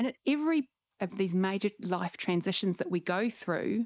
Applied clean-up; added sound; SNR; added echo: neural mask model Resemble Enhance denoiser.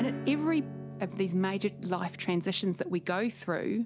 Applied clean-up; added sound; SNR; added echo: none; Acoustic guitar / Strum; 11 dB; none.